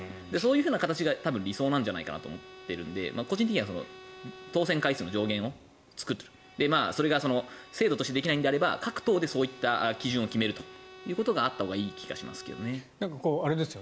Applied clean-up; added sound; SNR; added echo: none; Bowed string instrument; 20 dB; none.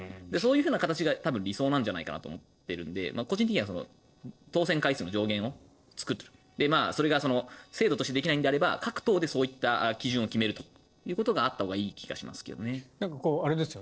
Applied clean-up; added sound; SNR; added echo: neural separator model SepFormer DNS4.